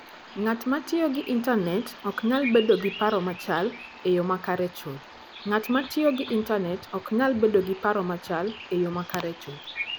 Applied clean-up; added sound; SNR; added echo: none; Bird vocalization, bird call, bird song; 15 dB; none.